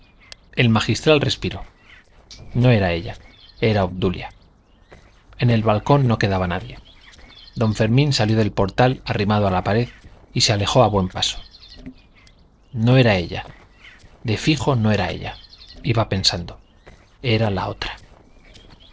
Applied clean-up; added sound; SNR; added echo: neural separator model SepFormer DNS4.